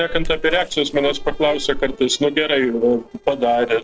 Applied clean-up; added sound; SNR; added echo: neural separator model SepFormer DNS4.